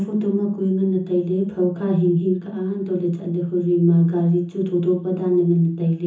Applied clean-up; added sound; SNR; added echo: none; none; none; reverberation time 0.6 s.